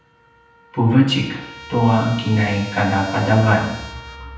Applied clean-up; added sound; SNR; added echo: none; Trumpet; 18 dB; reverberation time 0.9 s.